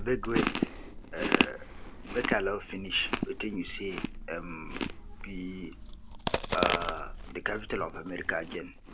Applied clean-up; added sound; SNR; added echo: none; Chewing, mastication; 0 dB; none.